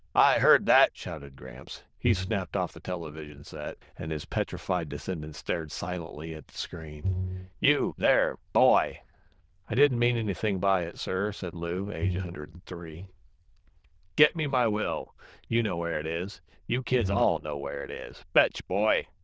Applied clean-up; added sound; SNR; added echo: neural diffusion model UNIVERSE++.